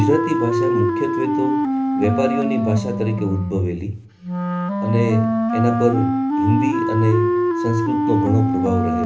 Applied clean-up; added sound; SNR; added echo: none; Wind instrument, woodwind instrument; -1 dB; reverberation time 0.3 s.